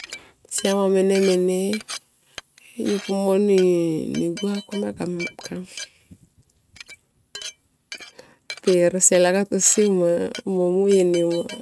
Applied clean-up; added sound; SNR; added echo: neural mask model RNNoise.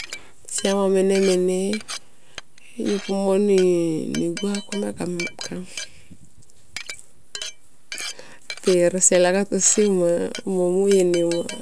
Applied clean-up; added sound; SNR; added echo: none; Glass; 15 dB; none.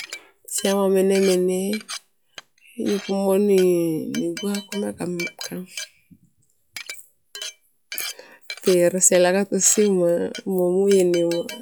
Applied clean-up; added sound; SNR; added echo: classical method log-MMSE.